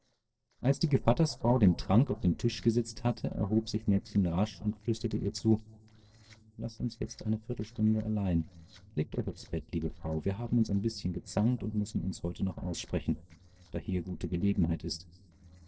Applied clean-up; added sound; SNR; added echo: neural separator model SepFormer DNS4.